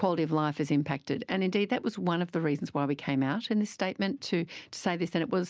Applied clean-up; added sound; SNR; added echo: none; none; none; none.